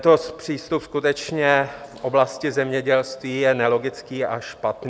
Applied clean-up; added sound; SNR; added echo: none; none; none; none.